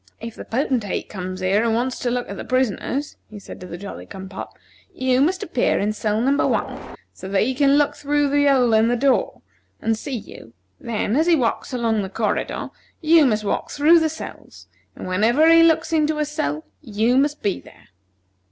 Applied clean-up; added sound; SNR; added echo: none; Train; 10 dB; none.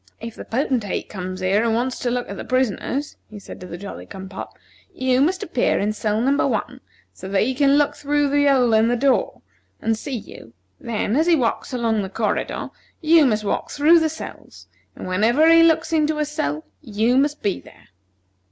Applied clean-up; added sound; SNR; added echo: none; none; none; none.